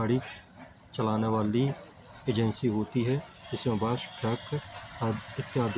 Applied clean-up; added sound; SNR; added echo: none; none; none; none.